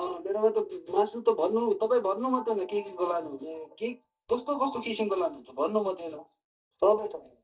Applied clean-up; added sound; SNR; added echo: neural mask model DeepFilterNet 3.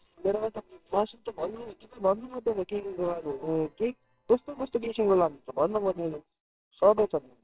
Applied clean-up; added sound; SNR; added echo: neural separator model SepFormer WHAMR!.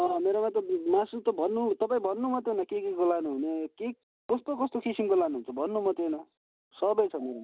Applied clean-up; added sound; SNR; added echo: none; none; none; none.